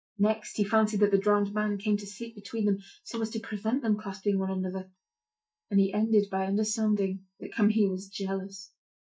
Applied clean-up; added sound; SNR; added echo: neural mask model DeepFilterNet 3.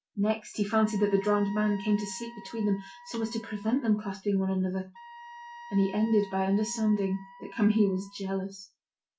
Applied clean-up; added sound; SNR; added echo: none; Wind instrument, woodwind instrument; 19 dB; reverberation time 0.2 s.